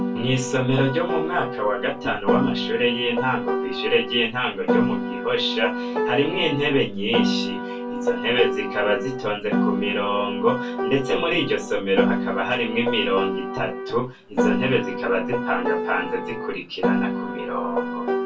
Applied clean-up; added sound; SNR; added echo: none; Piano; 1 dB; reverberation time 0.2 s.